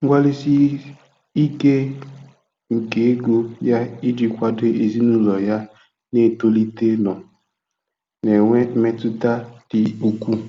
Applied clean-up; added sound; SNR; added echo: none; none; none; none.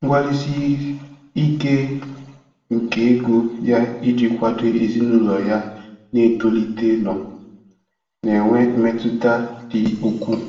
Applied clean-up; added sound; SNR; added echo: none; none; none; reverberation time 0.7 s.